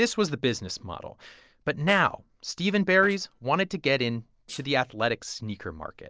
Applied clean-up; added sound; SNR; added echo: neural separator model SepFormer DNS4.